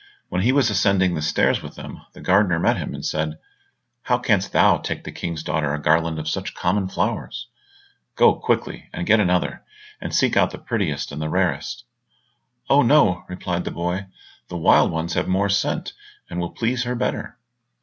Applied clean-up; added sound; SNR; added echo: none; none; none; none.